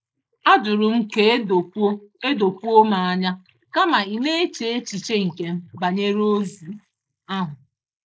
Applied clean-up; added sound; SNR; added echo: neural mask model Resemble Enhance denoiser.